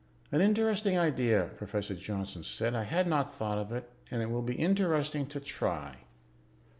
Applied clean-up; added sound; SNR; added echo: none; none; none; none.